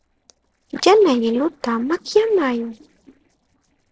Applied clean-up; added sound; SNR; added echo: neural separator model SepFormer DNS4.